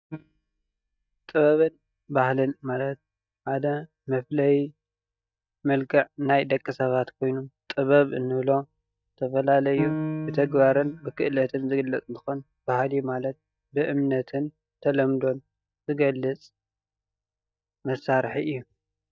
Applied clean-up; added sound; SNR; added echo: neural mask model DeepFilterNet 3.